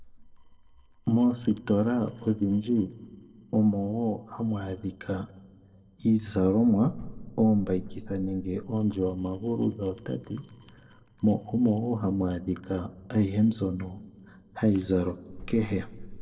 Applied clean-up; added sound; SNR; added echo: neural separator model SepFormer DNS4.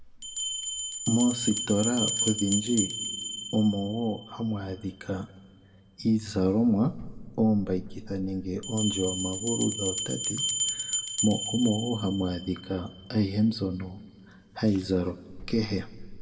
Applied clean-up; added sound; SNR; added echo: none; Bell; 6 dB; reverberation time 1.1 s.